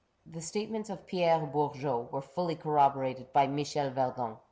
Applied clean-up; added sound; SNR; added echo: none; none; none; none.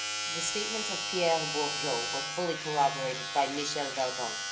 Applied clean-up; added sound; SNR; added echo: none; Domestic sounds, home sounds; 2 dB; reverberation time 0.2 s.